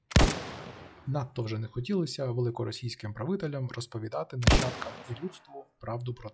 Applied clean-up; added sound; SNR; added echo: classical method log-MMSE.